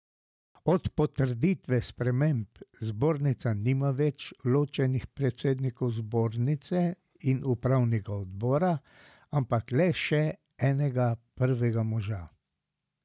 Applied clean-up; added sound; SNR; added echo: none; none; none; none.